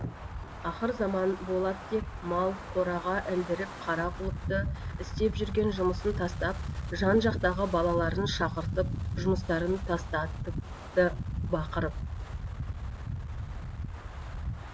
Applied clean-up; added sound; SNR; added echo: none; Wind; 4 dB; none.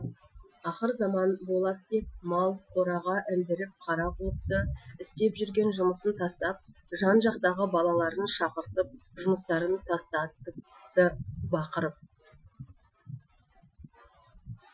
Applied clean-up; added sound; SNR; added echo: classical method Wiener filter.